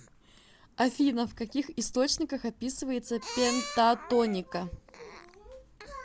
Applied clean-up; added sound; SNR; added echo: none; none; none; none.